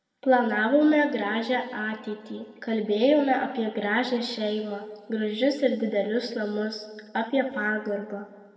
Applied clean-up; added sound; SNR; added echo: none; none; none; reverberation time 1.6 s.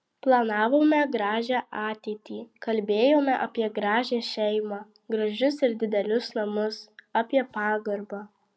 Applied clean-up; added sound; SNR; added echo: none; none; none; none.